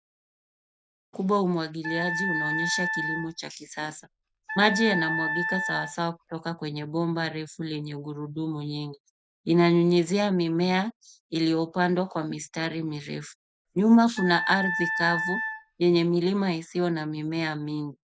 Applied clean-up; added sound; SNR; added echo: none; Wind instrument, woodwind instrument; 4 dB; none.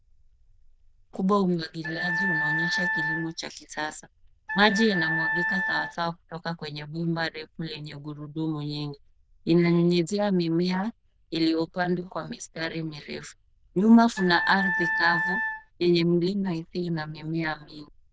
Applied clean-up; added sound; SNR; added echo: neural diffusion model UNIVERSE++.